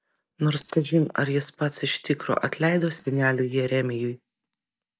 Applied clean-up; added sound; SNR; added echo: neural mask model DeepFilterNet 3.